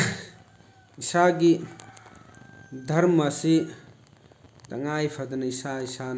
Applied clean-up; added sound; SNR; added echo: none; none; none; none.